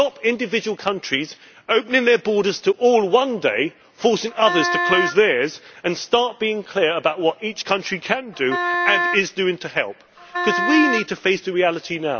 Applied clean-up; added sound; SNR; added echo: none; Wind instrument, woodwind instrument; 3 dB; none.